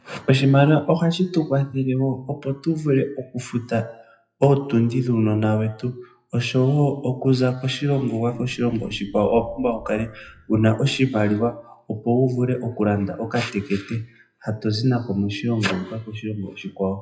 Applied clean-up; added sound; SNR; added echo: classical method WPE with log-MMSE.